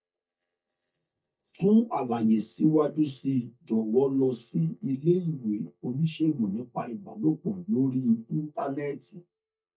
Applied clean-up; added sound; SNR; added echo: neural mask model DeepFilterNet 3.